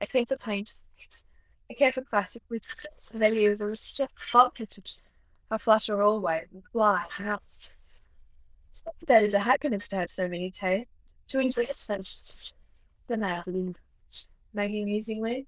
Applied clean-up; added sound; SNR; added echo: neural diffusion model UNIVERSE++.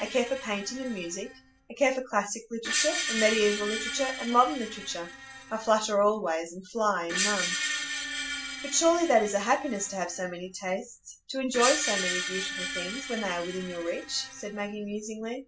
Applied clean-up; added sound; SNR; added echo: none; Screech; 6 dB; none.